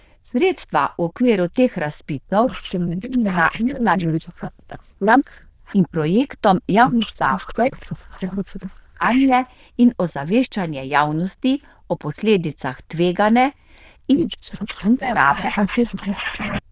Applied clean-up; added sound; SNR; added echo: neural diffusion model UNIVERSE++.